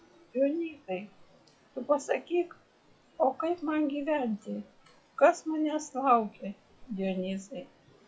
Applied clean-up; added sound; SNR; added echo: classical method log-MMSE.